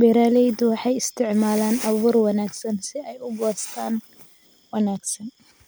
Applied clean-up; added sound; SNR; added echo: none; none; none; none.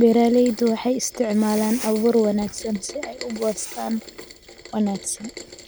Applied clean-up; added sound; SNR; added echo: none; Rain; 19 dB; none.